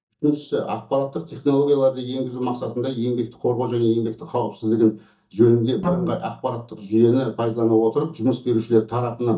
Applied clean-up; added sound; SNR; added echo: neural mask model DeepFilterNet 3.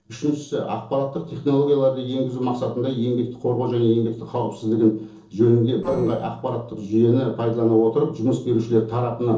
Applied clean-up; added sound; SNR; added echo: neural separator model SepFormer DNS4.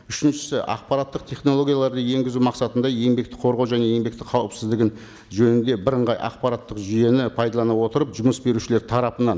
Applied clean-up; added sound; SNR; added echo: none; none; none; none.